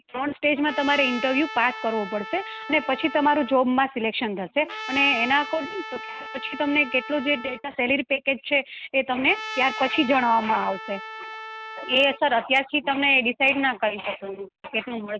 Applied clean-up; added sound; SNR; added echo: none; Trumpet; 12 dB; none.